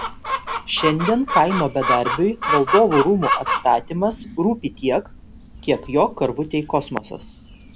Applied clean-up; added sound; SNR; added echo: none; Chicken, rooster; 5 dB; none.